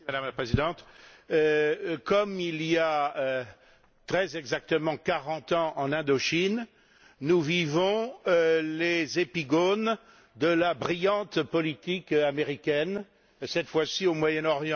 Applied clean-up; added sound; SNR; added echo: none; none; none; none.